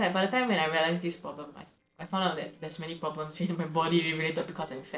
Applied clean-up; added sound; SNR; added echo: neural separator model SepFormer DNS4.